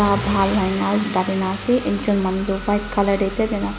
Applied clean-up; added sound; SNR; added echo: none; Engine starting / Car; 10 dB; none.